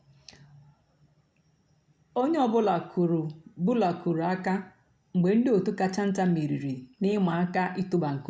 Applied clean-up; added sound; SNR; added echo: none; none; none; none.